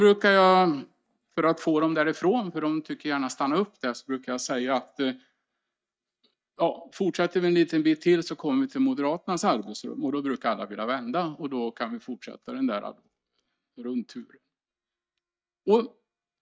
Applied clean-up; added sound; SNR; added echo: neural mask model DeepFilterNet 3.